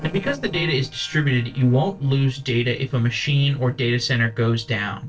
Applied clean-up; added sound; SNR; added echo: neural separator model SepFormer DNS4.